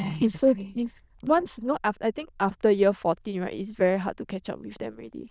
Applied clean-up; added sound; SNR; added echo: neural diffusion model UNIVERSE++.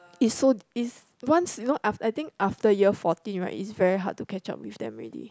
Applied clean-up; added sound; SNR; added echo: none; none; none; none.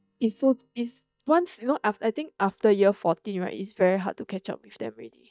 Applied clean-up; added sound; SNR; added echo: neural mask model DeepFilterNet 3.